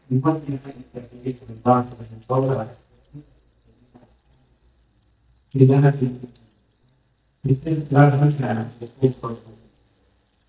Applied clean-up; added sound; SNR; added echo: neural mask model DeepFilterNet 3.